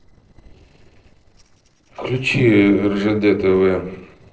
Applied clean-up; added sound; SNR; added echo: neural separator model SepFormer DNS4.